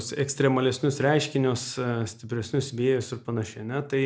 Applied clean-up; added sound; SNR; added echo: none; none; none; none.